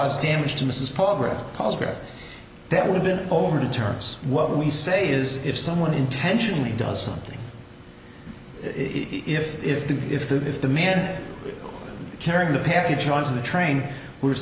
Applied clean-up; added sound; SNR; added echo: none; none; none; none.